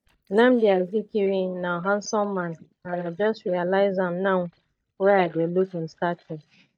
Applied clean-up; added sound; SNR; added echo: neural mask model DeepFilterNet 3.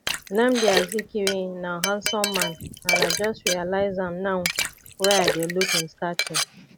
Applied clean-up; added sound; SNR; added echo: none; Splash, splatter + Glass; 2 dB; none.